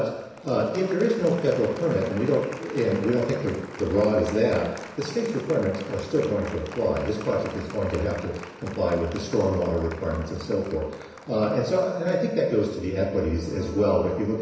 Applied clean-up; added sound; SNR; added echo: none; Applause; 17 dB; reverberation time 1.0 s.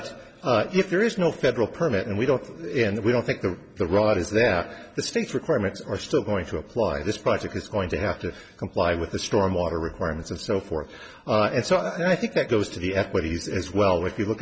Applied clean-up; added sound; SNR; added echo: none; none; none; none.